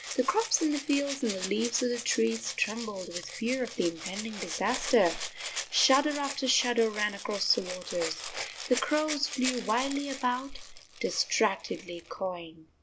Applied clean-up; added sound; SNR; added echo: none; Rattle (instrument); 9 dB; none.